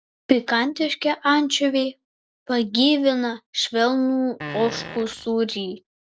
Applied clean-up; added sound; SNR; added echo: none; Fart; 13 dB; none.